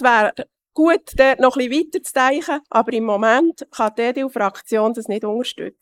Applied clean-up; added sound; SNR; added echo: neural mask model Resemble Enhance denoiser.